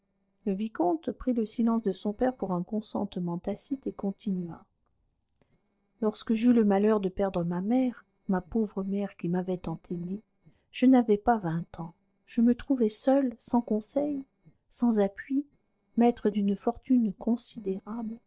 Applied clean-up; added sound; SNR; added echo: neural separator model SepFormer DNS4.